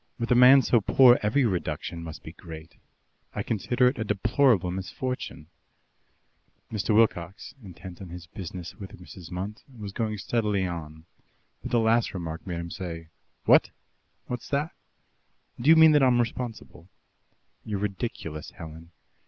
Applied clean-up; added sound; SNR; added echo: none; none; none; none.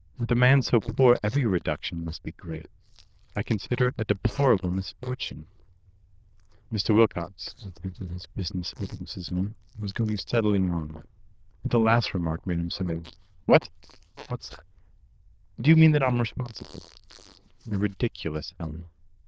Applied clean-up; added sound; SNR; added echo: neural diffusion model UNIVERSE++.